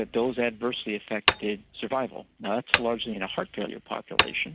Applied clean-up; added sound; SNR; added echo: none; Hammer; 1 dB; none.